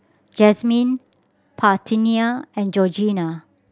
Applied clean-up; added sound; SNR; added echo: none; none; none; none.